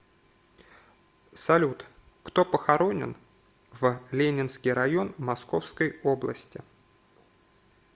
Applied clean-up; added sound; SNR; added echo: none; none; none; none.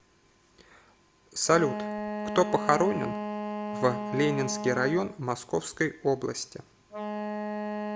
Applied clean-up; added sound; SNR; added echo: none; Wind instrument, woodwind instrument; 6 dB; none.